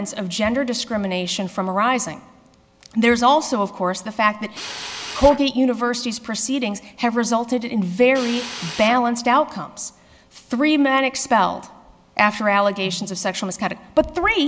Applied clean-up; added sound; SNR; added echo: none; Drill; 13 dB; none.